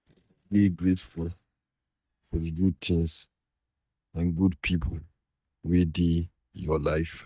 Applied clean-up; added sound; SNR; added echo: neural mask model DeepFilterNet 3.